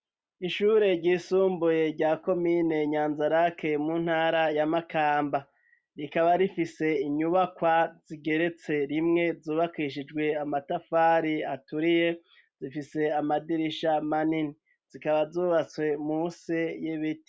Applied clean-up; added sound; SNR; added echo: none; none; none; none.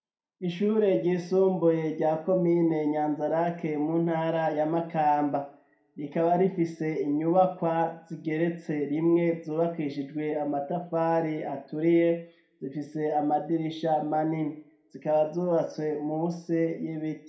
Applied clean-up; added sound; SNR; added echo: none; none; none; reverberation time 0.4 s.